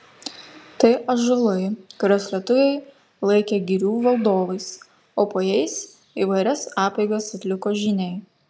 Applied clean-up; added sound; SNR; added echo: none; none; none; none.